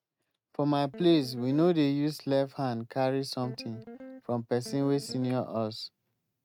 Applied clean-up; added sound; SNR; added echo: neural mask model RNNoise.